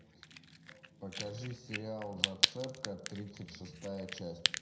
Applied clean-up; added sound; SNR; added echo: none; Crack; -4 dB; reverberation time 0.7 s.